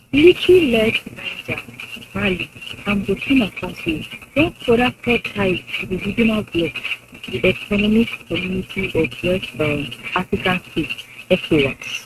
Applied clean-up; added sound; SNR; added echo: neural mask model RNNoise.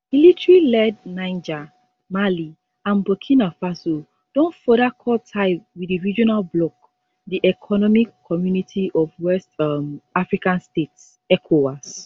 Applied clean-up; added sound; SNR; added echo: none; none; none; none.